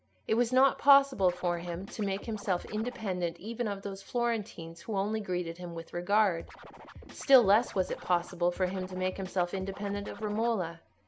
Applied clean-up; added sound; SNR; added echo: none; Scratching (performance technique); 17 dB; none.